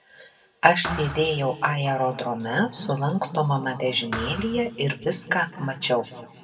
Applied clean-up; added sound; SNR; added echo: none; Thump, thud; 12 dB; reverberation time 1.7 s.